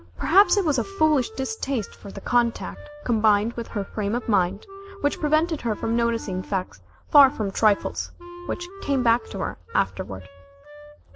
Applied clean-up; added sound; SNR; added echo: none; Wind instrument, woodwind instrument; 17 dB; none.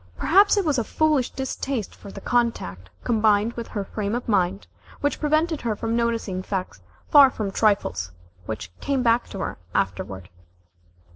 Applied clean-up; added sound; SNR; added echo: none; none; none; none.